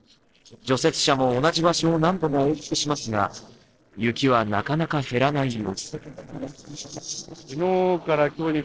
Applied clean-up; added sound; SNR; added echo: neural separator model SepFormer DNS4.